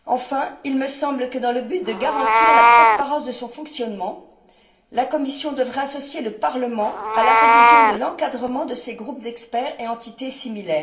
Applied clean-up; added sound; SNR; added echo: none; Meow; -4 dB; reverberation time 0.8 s.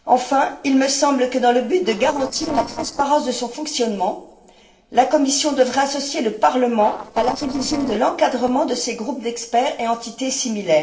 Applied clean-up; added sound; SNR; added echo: neural separator model SepFormer DNS4.